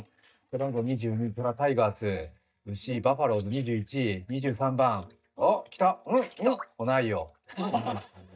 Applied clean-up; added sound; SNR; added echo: neural mask model DeepFilterNet 3.